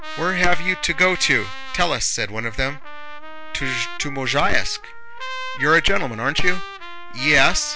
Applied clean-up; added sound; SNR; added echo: none; Trumpet; 15 dB; none.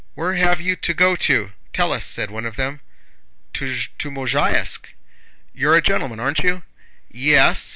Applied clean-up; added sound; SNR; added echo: none; none; none; none.